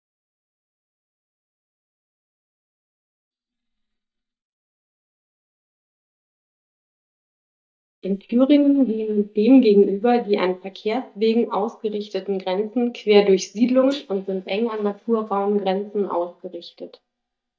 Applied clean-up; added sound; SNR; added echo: neural mask model DeepFilterNet 3.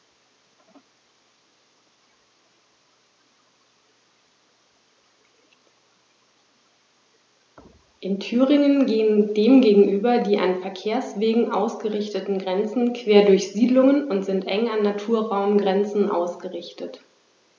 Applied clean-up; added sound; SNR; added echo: none; none; none; none.